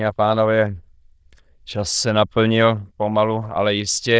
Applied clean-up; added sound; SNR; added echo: neural diffusion model UNIVERSE++.